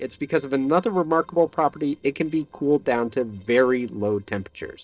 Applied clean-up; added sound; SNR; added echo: neural separator model SepFormer DNS4.